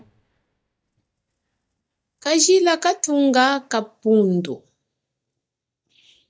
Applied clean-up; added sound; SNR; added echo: neural mask model DeepFilterNet 3.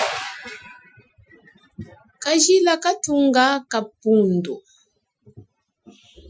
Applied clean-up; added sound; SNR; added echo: classical method Wiener filter.